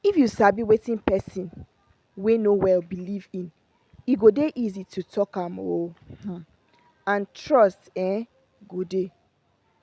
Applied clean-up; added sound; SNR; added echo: none; none; none; none.